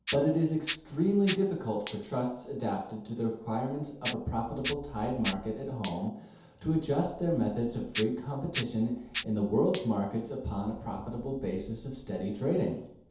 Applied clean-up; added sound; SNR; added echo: none; Rattle (instrument); 3 dB; reverberation time 0.8 s.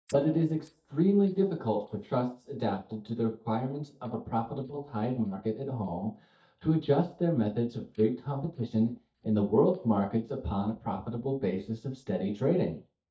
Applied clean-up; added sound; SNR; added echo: neural mask model DeepFilterNet 3.